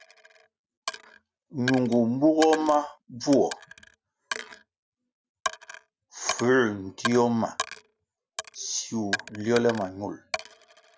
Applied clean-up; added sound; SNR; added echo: none; Coin (dropping); 11 dB; none.